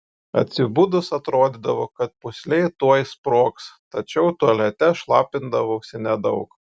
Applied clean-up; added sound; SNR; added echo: none; none; none; none.